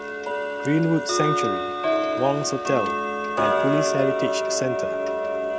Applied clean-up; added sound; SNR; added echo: none; Tick-tock; -2 dB; none.